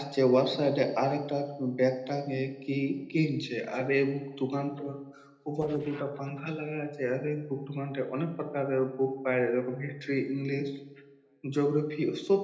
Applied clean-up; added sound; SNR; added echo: neural separator model SepFormer DNS4.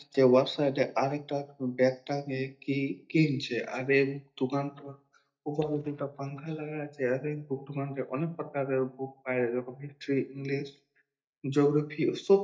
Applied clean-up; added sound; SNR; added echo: neural mask model DeepFilterNet 3.